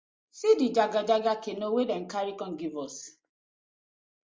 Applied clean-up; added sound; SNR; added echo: none; none; none; none.